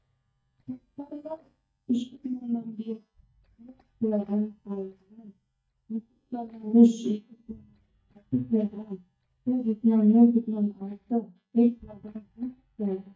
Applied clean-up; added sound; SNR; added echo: neural mask model DeepFilterNet 3.